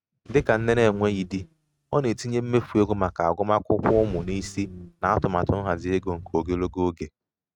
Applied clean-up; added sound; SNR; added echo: neural mask model RNNoise.